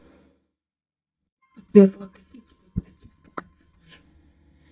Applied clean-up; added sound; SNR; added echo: neural mask model DeepFilterNet 3.